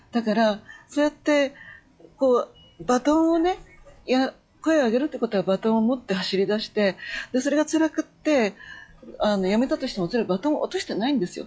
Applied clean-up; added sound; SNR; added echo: classical method log-MMSE.